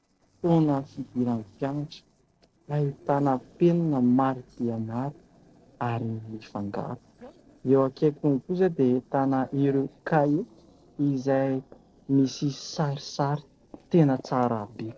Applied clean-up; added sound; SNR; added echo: neural separator model SepFormer DNS4.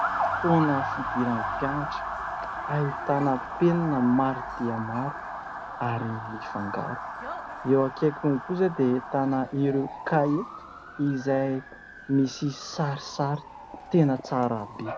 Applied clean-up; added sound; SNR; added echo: none; Motor vehicle (road) / Siren; 7 dB; none.